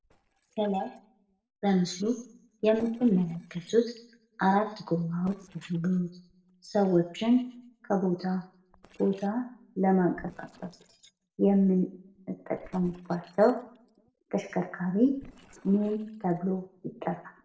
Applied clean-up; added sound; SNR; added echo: neural separator model SepFormer DNS4.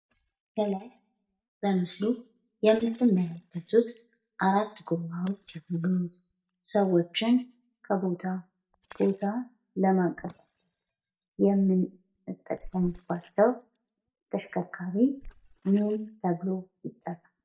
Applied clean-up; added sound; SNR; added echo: neural mask model DeepFilterNet 3.